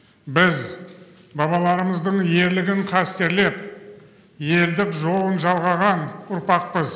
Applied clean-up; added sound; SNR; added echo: none; none; none; none.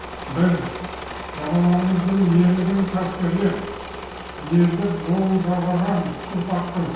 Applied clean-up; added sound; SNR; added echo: none; Engine / Mechanisms; 12 dB; reverberation time 0.8 s.